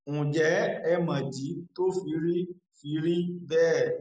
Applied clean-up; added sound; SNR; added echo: none; none; none; none.